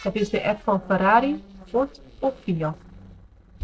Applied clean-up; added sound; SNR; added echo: neural separator model SepFormer DNS4.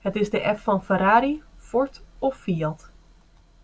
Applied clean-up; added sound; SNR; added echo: none; none; none; none.